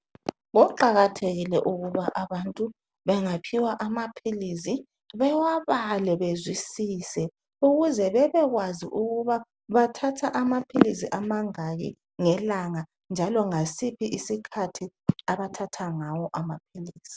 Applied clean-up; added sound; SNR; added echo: none; none; none; none.